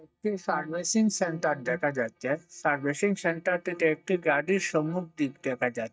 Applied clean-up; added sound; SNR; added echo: neural mask model DeepFilterNet 3.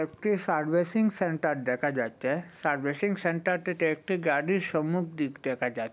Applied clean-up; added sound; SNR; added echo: none; none; none; none.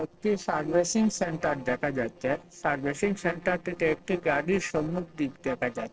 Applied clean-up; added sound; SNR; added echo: neural separator model SepFormer DNS4.